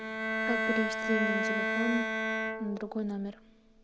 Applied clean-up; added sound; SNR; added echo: none; Bowed string instrument; -2 dB; none.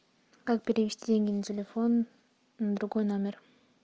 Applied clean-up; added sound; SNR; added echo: none; none; none; none.